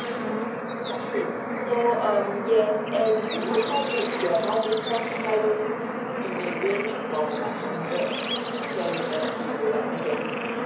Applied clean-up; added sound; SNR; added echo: none; Bird / Insect / Frog; 0 dB; reverberation time 0.8 s.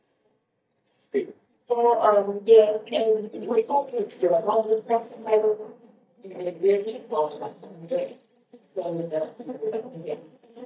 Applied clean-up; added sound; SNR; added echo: neural mask model DeepFilterNet 3.